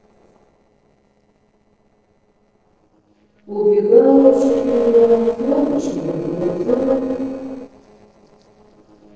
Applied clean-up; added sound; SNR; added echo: neural separator model SepFormer DNS4.